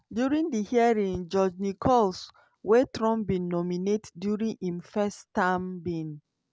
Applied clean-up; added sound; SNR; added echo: none; none; none; none.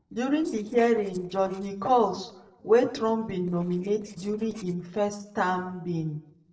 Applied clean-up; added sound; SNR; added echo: neural separator model SepFormer DNS4.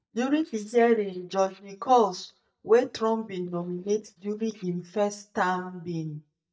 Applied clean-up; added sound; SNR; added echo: neural mask model DeepFilterNet 3.